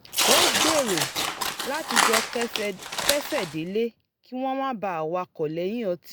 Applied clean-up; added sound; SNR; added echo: none; Tearing; -4 dB; none.